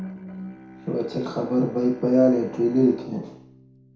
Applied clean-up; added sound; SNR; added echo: none; Bowed string instrument; 16 dB; reverberation time 0.6 s.